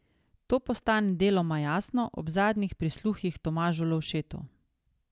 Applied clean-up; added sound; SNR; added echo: none; none; none; none.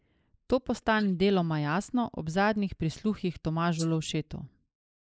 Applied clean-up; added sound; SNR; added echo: neural mask model Resemble Enhance denoiser.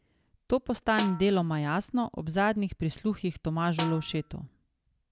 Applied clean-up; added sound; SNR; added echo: none; Snare drum; 10 dB; none.